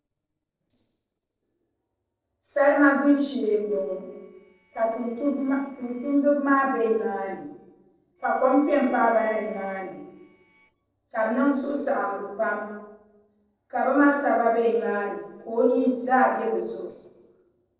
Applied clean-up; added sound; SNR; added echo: neural separator model SepFormer DNS4.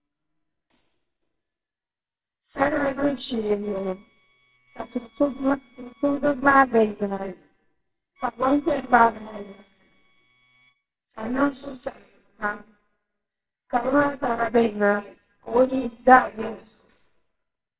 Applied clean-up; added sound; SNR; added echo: neural separator model SepFormer WHAMR!.